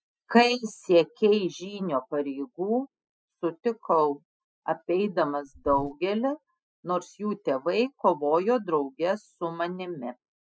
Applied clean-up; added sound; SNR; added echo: classical method spectral subtraction.